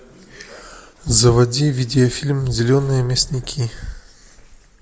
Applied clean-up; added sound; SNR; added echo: none; none; none; none.